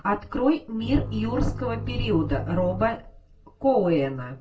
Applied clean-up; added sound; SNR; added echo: none; Bowed string instrument; 9 dB; reverberation time 0.2 s.